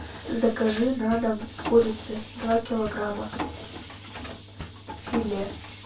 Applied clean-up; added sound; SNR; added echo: none; Mechanisms; 10 dB; reverberation time 0.2 s.